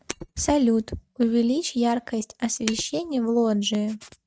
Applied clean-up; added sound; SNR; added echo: neural mask model RNNoise.